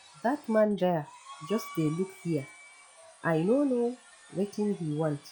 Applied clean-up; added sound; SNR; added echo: classical method log-MMSE.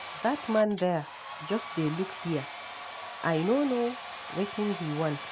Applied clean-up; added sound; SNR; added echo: none; Domestic sounds, home sounds; 10 dB; none.